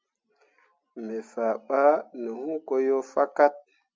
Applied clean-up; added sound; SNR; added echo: none; none; none; none.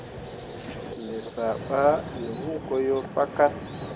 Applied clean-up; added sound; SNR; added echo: none; Vehicle + Insect; 7 dB; none.